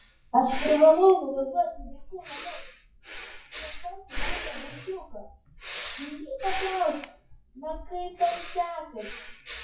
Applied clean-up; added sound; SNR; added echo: classical method WPE with log-MMSE.